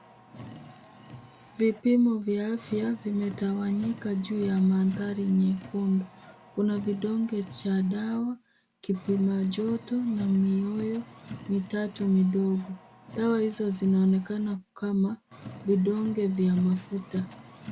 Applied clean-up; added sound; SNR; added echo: none; Car; 18 dB; none.